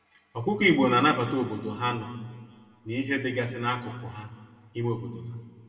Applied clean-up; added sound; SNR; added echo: none; none; none; reverberation time 1.8 s.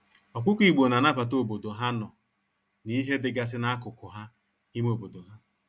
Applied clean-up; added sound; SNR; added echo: none; none; none; none.